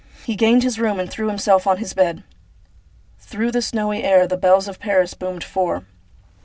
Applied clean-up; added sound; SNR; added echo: none; none; none; none.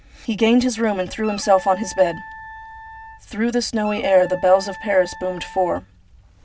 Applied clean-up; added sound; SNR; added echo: none; Wind instrument, woodwind instrument; 17 dB; none.